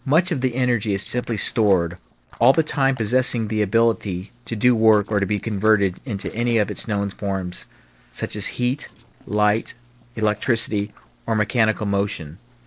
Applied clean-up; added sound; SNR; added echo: neural separator model SepFormer DNS4.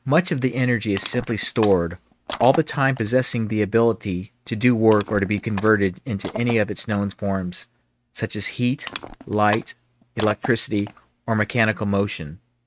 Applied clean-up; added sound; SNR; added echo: neural mask model RNNoise.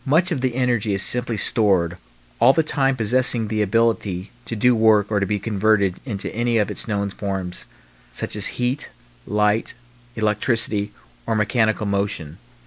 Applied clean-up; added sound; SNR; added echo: none; none; none; none.